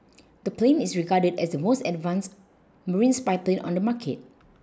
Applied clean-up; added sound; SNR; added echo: none; none; none; none.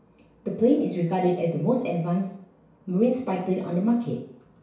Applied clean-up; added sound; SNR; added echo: none; none; none; reverberation time 0.6 s.